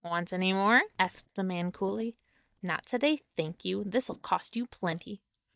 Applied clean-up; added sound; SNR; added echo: neural mask model DeepFilterNet 3.